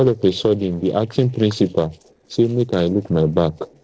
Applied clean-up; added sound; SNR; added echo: neural separator model SepFormer DNS4.